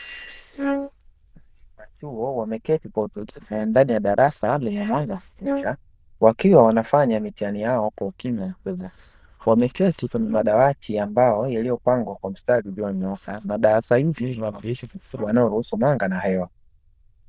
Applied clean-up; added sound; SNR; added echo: neural diffusion model UNIVERSE++.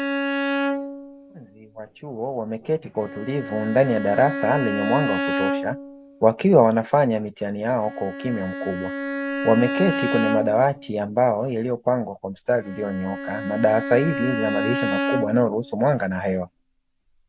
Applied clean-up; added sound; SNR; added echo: none; Bowed string instrument; 6 dB; none.